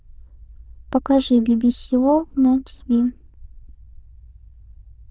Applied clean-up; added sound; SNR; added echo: neural diffusion model UNIVERSE++.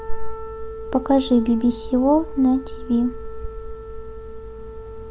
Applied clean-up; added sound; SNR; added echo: none; Wind instrument, woodwind instrument + Engine; 11 dB; none.